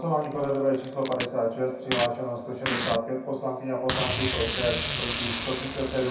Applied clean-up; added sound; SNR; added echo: none; Packing tape, duct tape; 5 dB; reverberation time 0.6 s.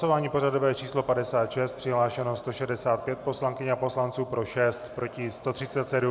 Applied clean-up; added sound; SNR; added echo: none; none; none; none.